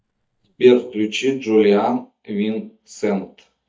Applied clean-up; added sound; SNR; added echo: neural mask model DeepFilterNet 3.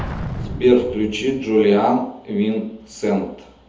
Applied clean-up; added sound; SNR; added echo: none; Explosion; 14 dB; reverberation time 0.7 s.